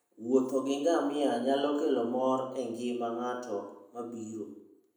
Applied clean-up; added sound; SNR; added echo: none; none; none; reverberation time 0.7 s.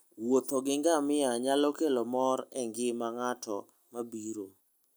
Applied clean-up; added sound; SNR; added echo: none; none; none; none.